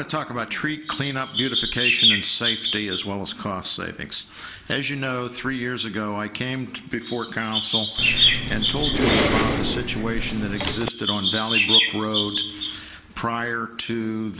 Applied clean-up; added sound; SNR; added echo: none; Chirp, tweet + Respiratory sounds; -5 dB; none.